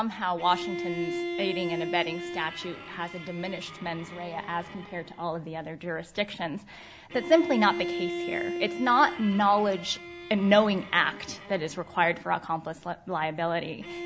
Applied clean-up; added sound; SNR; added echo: none; Bowed string instrument; 9 dB; none.